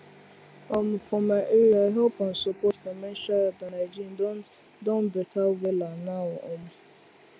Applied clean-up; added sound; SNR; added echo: none; none; none; none.